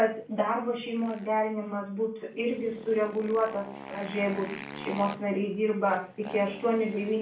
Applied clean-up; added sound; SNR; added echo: none; Motorcycle; 15 dB; reverberation time 0.3 s.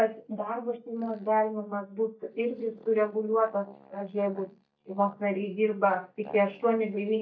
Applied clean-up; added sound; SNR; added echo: neural mask model DeepFilterNet 3.